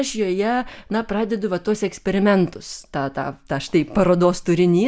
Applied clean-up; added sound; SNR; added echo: none; none; none; none.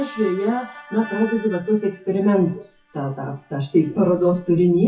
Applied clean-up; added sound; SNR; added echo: classical method WPE with log-MMSE.